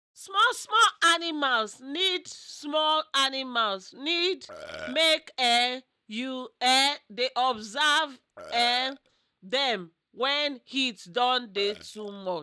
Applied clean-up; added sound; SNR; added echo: neural mask model DeepFilterNet 3.